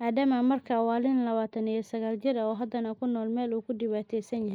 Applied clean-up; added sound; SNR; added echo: neural mask model Resemble Enhance denoiser.